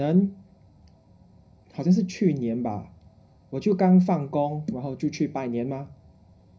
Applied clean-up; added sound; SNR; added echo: none; none; none; reverberation time 0.5 s.